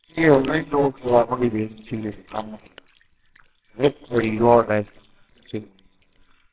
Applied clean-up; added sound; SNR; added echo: neural separator model SepFormer WHAMR!.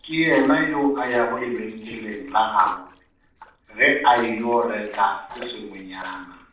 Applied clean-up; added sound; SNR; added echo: neural separator model SepFormer DNS4.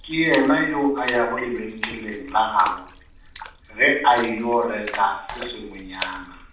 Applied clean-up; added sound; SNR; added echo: none; Splash, splatter; 14 dB; reverberation time 0.5 s.